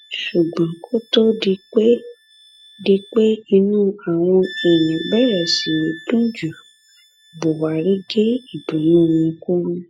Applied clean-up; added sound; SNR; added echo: classical method log-MMSE.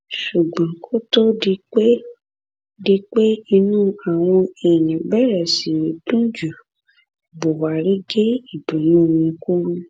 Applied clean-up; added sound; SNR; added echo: none; none; none; none.